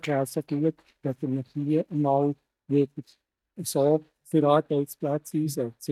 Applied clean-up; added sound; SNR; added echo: neural mask model DeepFilterNet 3.